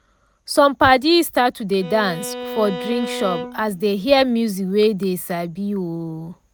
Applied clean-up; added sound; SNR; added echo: none; Bowed string instrument; 10 dB; none.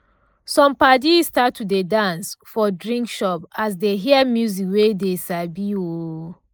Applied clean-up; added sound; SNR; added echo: neural mask model Resemble Enhance denoiser.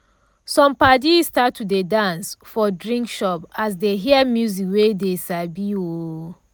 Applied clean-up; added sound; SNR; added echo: none; none; none; none.